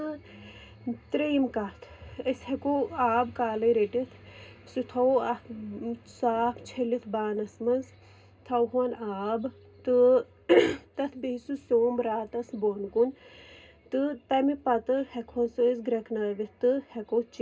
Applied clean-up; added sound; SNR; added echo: none; none; none; reverberation time 0.2 s.